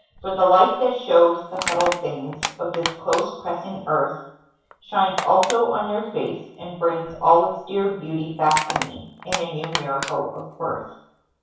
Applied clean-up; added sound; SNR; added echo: none; Crushing; 11 dB; reverberation time 0.7 s.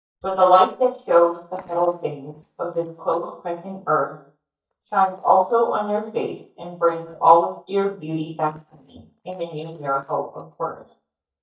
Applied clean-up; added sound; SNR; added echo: neural mask model DeepFilterNet 3.